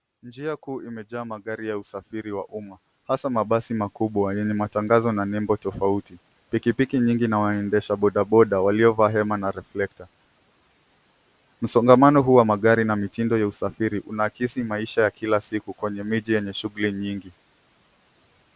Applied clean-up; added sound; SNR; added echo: none; none; none; none.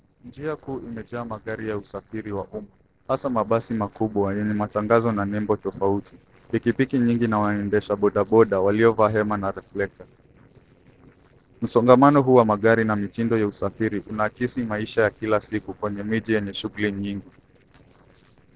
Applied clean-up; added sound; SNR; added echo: neural separator model SepFormer DNS4.